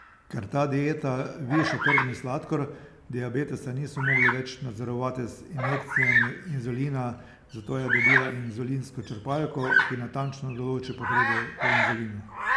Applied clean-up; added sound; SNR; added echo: none; Bird vocalization, bird call, bird song; -1 dB; none.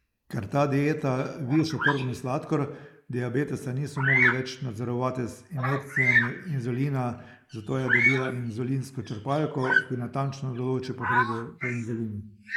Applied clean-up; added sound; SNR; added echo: neural mask model Resemble Enhance denoiser.